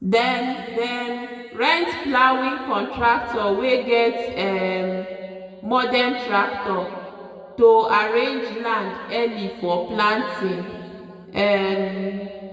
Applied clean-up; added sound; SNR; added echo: none; none; none; reverberation time 2.2 s.